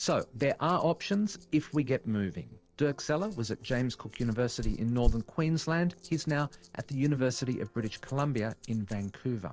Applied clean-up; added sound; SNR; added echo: neural separator model SepFormer DNS4.